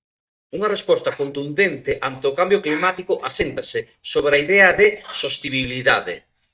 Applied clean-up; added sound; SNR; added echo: neural mask model DeepFilterNet 3.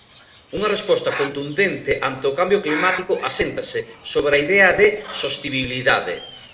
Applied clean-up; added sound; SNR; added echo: none; Bird; 14 dB; reverberation time 0.7 s.